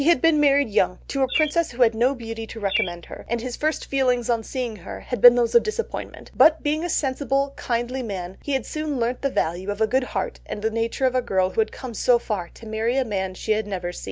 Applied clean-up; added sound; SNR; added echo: none; Bird; 10 dB; none.